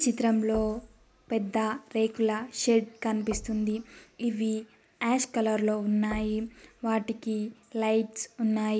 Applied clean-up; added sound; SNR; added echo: none; Knock; 20 dB; none.